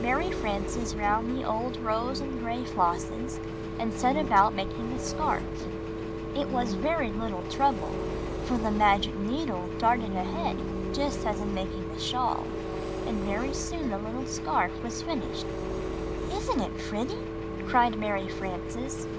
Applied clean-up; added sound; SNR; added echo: none; Engine + Telephone; 3 dB; none.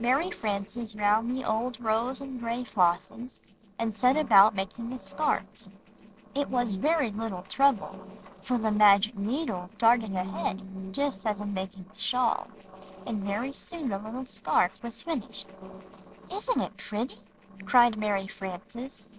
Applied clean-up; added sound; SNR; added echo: neural separator model SepFormer DNS4.